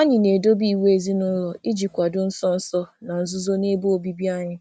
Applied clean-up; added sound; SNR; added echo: none; none; none; none.